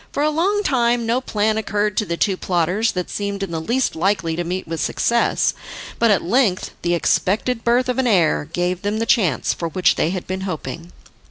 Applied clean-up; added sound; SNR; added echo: none; none; none; none.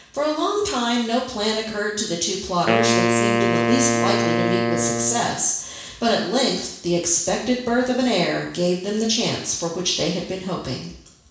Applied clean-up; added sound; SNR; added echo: none; Wind instrument, woodwind instrument; -1 dB; reverberation time 0.7 s.